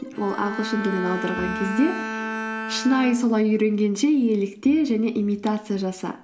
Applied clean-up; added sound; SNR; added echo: none; Bowed string instrument; 10 dB; none.